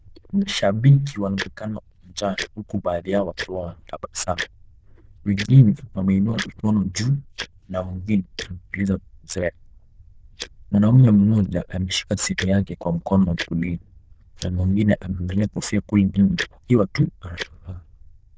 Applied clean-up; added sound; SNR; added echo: neural diffusion model UNIVERSE++.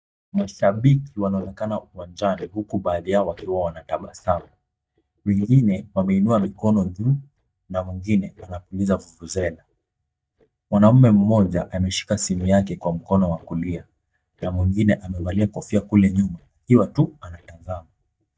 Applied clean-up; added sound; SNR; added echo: neural mask model DeepFilterNet 3.